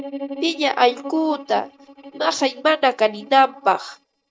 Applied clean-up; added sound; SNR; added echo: neural mask model DeepFilterNet 3.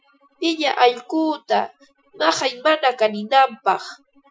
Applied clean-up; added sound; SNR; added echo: classical method Wiener filter.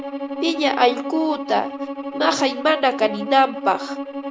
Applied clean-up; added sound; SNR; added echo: none; Bowed string instrument; 7 dB; none.